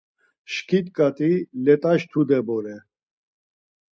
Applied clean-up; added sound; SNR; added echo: none; none; none; none.